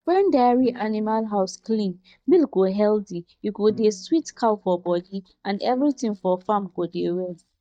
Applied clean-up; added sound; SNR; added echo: neural mask model DeepFilterNet 3.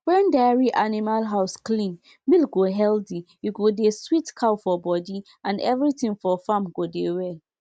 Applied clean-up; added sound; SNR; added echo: none; none; none; none.